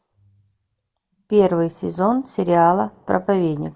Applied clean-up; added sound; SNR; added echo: none; none; none; none.